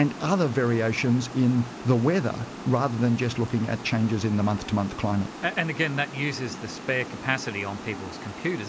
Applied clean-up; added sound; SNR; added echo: none; Water; 13 dB; none.